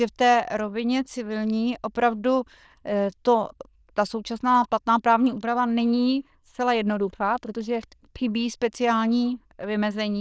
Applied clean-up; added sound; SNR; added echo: neural diffusion model UNIVERSE++.